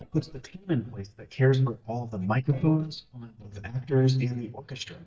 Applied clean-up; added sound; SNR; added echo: neural mask model DeepFilterNet 3.